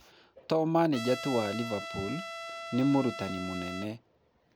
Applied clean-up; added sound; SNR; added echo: none; Trumpet; 9 dB; none.